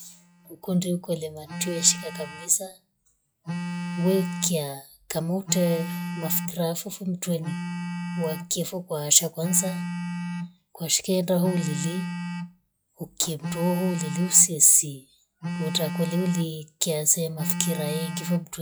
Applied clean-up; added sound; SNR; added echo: classical method log-MMSE.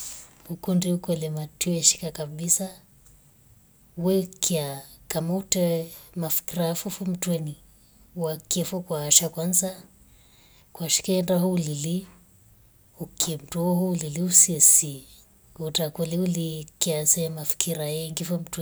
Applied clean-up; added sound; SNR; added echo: none; none; none; none.